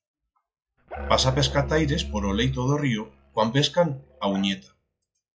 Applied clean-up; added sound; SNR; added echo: classical method log-MMSE.